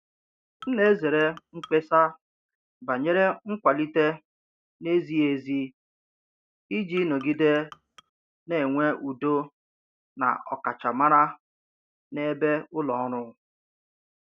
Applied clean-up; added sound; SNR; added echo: neural mask model RNNoise.